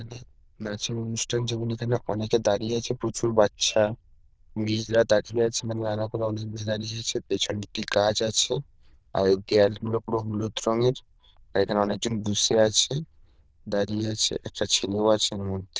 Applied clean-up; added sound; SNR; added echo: neural diffusion model UNIVERSE++.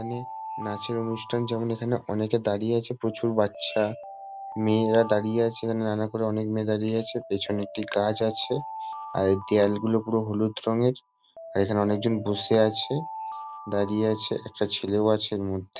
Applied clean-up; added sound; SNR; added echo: none; Alarm; 15 dB; none.